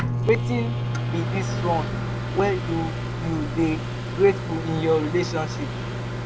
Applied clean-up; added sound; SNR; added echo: none; Microwave oven; 1 dB; none.